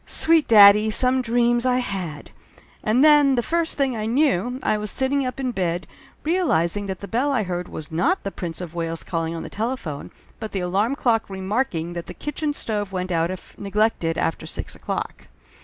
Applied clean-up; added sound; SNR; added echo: none; none; none; none.